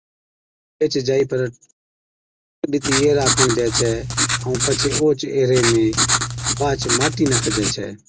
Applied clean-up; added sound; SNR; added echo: none; Writing; 0 dB; none.